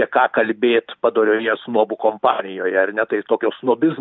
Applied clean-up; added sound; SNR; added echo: none; none; none; none.